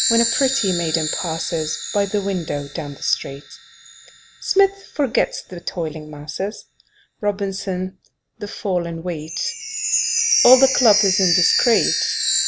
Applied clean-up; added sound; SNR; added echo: none; Chime; 3 dB; none.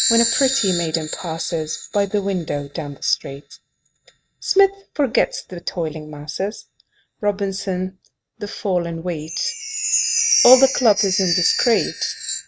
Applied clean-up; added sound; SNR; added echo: neural mask model RNNoise.